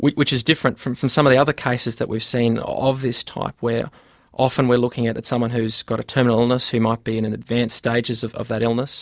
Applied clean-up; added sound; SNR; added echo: none; none; none; none.